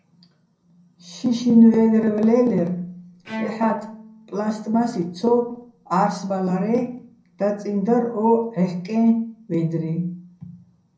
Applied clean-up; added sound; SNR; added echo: none; Bowed string instrument; 17 dB; reverberation time 0.6 s.